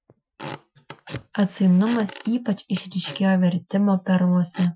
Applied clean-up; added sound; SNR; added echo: classical method Wiener filter.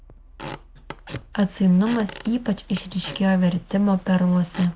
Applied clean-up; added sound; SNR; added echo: none; Squeak / Wood; 17 dB; none.